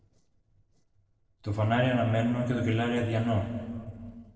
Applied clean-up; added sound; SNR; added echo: neural separator model SepFormer DNS4.